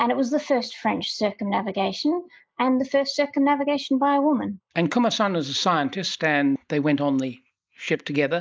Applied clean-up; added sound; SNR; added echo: neural mask model Resemble Enhance denoiser.